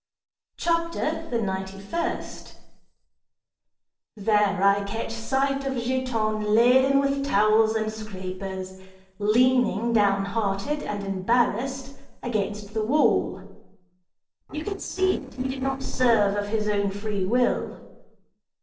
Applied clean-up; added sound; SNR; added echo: neural separator model SepFormer DNS4.